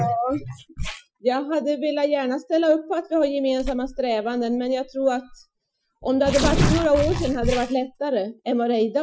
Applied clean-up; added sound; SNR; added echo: classical method Wiener filter.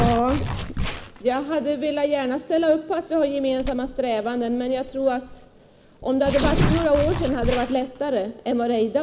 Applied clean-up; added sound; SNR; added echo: none; Tearing; 6 dB; none.